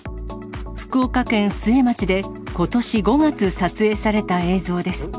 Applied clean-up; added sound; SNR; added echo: none; none; none; none.